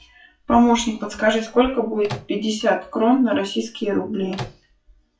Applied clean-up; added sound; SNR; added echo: classical method WPE with log-MMSE.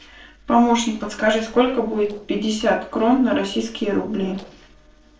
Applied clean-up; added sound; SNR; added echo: neural separator model SepFormer DNS4.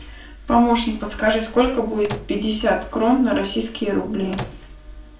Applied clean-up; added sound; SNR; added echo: none; Microwave oven; 12 dB; reverberation time 0.3 s.